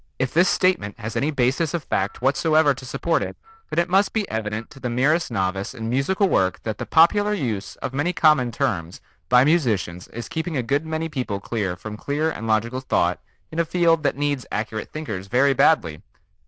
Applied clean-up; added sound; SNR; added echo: neural diffusion model UNIVERSE++.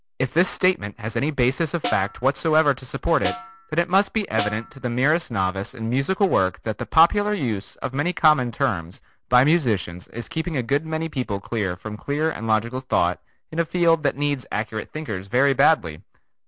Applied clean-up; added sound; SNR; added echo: none; Snare drum; 10 dB; none.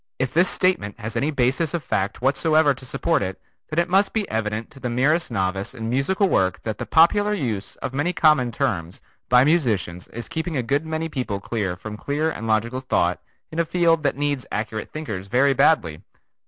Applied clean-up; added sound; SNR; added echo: none; none; none; none.